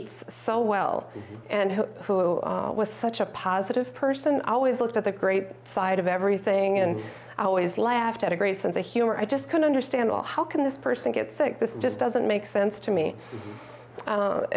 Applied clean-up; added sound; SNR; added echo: none; none; none; none.